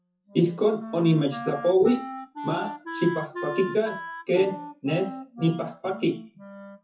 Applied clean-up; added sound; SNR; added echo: classical method WPE with log-MMSE.